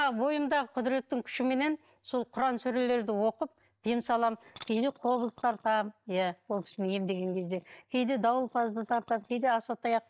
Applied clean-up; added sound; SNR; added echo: neural mask model DeepFilterNet 3.